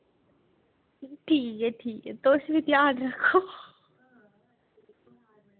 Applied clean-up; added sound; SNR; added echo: none; none; none; none.